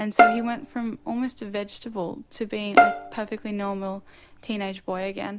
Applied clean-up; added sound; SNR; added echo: none; Bowed string instrument; -4 dB; none.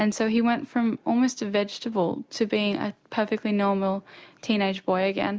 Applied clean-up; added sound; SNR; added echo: none; none; none; none.